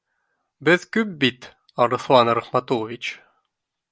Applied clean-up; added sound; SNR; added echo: none; none; none; none.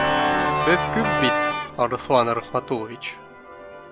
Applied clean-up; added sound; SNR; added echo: none; Organ; -1 dB; none.